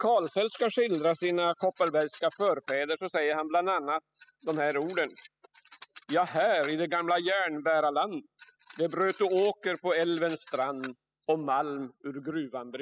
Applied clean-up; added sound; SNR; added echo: classical method spectral subtraction.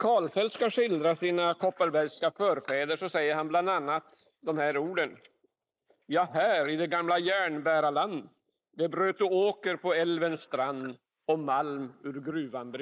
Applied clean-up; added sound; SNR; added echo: neural mask model Resemble Enhance denoiser.